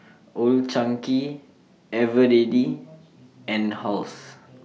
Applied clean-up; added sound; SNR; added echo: none; none; none; none.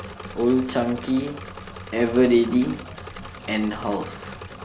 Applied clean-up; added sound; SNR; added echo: none; Engine / Mechanisms; 13 dB; none.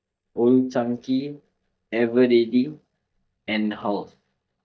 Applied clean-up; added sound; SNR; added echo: neural mask model DeepFilterNet 3.